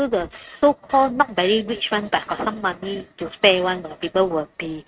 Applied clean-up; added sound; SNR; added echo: neural mask model RNNoise.